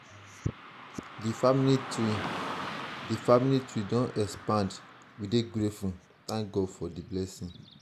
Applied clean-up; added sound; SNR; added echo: none; Car passing by / Traffic noise, roadway noise; 12 dB; none.